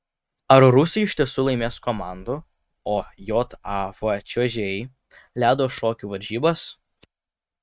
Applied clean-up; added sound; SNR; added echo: neural mask model RNNoise.